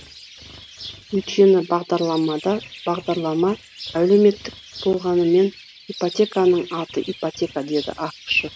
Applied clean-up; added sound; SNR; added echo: none; Bird; 18 dB; none.